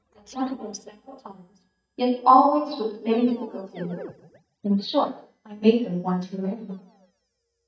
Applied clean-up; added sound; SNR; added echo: neural mask model DeepFilterNet 3.